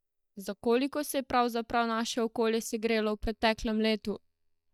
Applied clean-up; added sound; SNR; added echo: neural mask model DeepFilterNet 3.